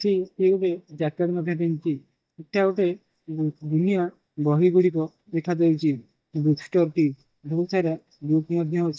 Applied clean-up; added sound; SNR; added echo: neural mask model DeepFilterNet 3.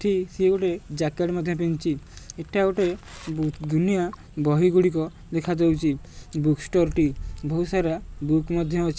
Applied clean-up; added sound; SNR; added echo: none; none; none; none.